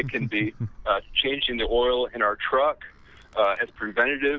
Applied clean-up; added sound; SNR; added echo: none; Animal; 17 dB; none.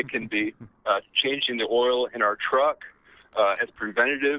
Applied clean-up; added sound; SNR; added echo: neural separator model SepFormer DNS4.